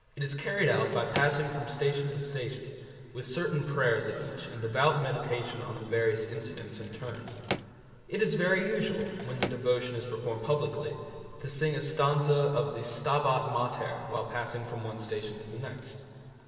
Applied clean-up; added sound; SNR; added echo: none; Drawer open or close; 9 dB; reverberation time 2.8 s.